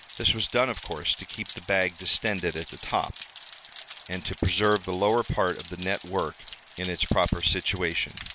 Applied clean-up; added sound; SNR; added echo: none; Rain; 16 dB; none.